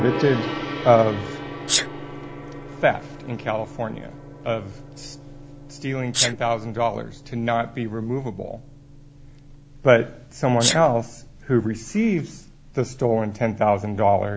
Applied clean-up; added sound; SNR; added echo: none; Gong + Sneeze; 8 dB; none.